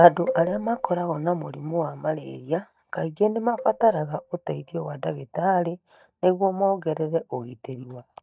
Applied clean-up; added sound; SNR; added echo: neural mask model DeepFilterNet 3.